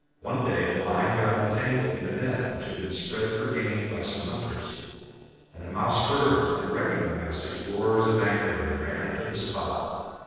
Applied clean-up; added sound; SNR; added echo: neural separator model SepFormer DNS4.